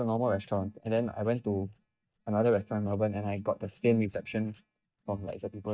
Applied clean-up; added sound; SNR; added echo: neural mask model DeepFilterNet 3.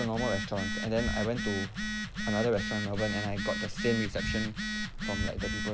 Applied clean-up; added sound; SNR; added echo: none; Telephone; 2 dB; none.